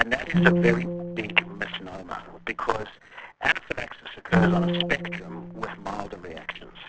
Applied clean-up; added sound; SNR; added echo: neural separator model SepFormer DNS4.